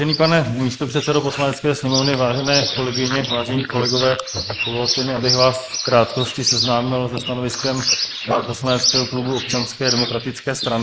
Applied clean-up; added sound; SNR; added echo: neural mask model Resemble Enhance denoiser.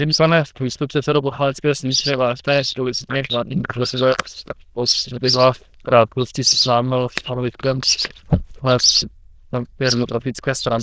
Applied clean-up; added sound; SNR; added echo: neural diffusion model UNIVERSE++.